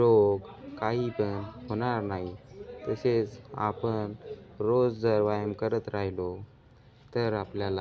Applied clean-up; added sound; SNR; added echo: none; none; none; none.